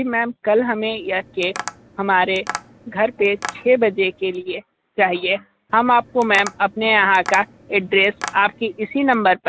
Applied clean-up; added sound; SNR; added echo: none; Tap; 15 dB; none.